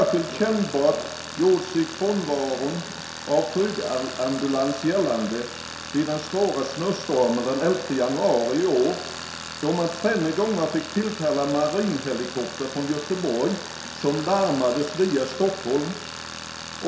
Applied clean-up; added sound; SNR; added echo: none; Tools; 11 dB; reverberation time 0.7 s.